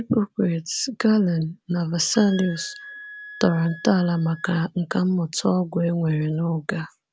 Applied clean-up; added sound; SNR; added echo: none; Wind instrument, woodwind instrument; 18 dB; none.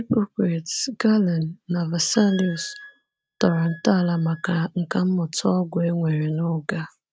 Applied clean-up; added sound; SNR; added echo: neural mask model RNNoise.